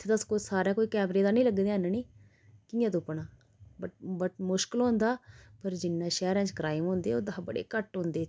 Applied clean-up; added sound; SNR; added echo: none; none; none; none.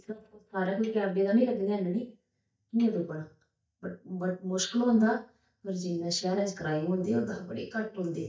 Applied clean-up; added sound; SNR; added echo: neural mask model DeepFilterNet 3.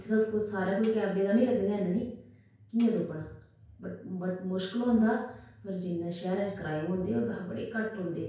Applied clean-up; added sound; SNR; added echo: none; Tambourine; 12 dB; reverberation time 0.5 s.